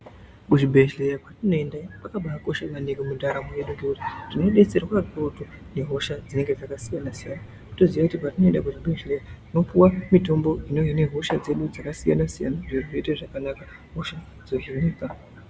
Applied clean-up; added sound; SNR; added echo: none; none; none; none.